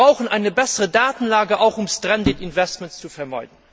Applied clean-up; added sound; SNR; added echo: none; none; none; none.